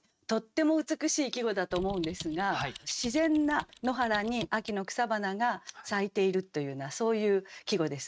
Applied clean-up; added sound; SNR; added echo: neural mask model RNNoise.